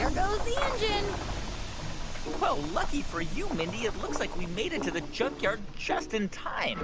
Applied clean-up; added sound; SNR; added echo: none; none; none; none.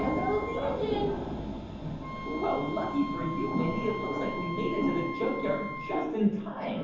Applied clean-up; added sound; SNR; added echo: none; Wind instrument, woodwind instrument; 9 dB; reverberation time 0.9 s.